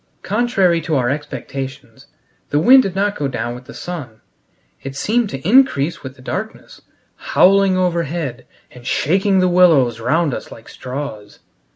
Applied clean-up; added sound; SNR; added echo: none; none; none; none.